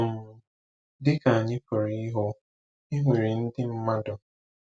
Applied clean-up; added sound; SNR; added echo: none; none; none; none.